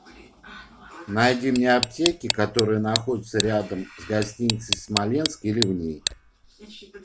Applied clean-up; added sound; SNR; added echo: none; Tick; 6 dB; none.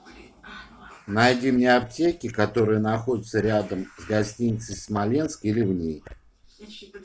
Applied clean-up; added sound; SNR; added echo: neural mask model Resemble Enhance denoiser.